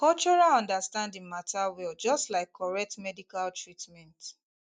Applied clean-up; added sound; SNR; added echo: none; none; none; none.